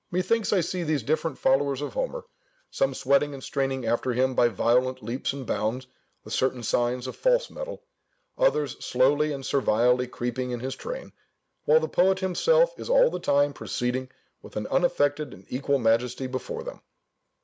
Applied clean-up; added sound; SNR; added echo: none; none; none; none.